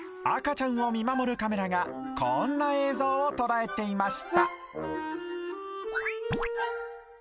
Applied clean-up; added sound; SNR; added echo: none; Brass instrument; 4 dB; none.